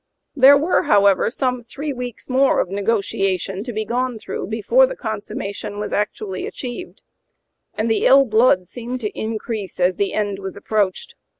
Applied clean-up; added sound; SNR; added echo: none; none; none; none.